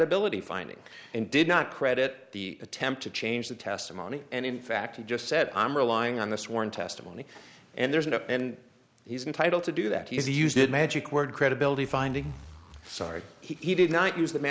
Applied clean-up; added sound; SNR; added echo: none; Zipper (clothing); 19 dB; none.